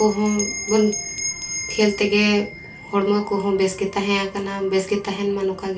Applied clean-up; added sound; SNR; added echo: none; Bell; 11 dB; reverberation time 0.3 s.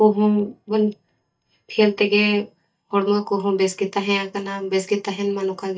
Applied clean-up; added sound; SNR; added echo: neural mask model DeepFilterNet 3.